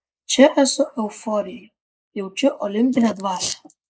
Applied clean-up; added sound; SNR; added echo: neural mask model Resemble Enhance denoiser.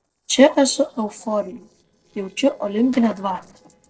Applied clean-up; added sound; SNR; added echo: neural separator model SepFormer DNS4.